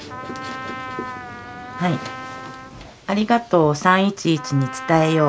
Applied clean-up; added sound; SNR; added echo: none; Trumpet; 13 dB; none.